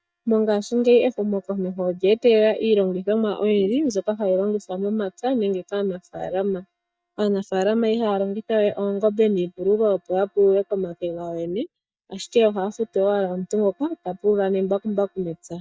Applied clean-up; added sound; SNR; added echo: neural mask model DeepFilterNet 3.